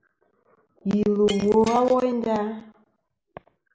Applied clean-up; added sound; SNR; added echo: none; Shatter; 18 dB; none.